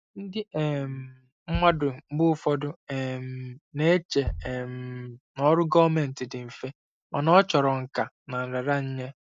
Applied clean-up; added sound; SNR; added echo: neural mask model DeepFilterNet 3.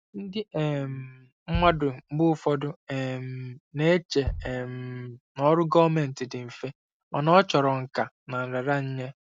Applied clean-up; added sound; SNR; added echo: none; Bass drum; 12 dB; none.